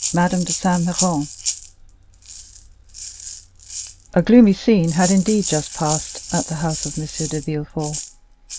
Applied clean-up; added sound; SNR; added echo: none; Rattle (instrument); 9 dB; none.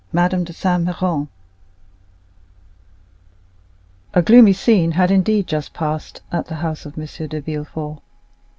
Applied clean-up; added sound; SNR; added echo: none; none; none; none.